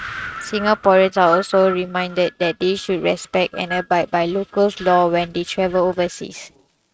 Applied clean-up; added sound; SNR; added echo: neural mask model RNNoise.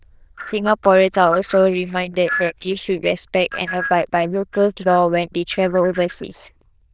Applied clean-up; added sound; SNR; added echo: neural diffusion model UNIVERSE++.